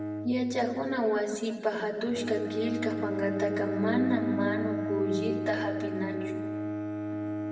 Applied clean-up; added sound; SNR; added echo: none; Bowed string instrument; 3 dB; reverberation time 1.3 s.